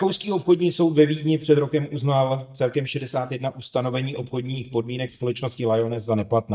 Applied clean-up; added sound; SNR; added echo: neural mask model DeepFilterNet 3.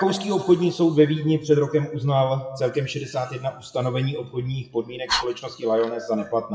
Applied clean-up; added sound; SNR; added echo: classical method WPE with log-MMSE.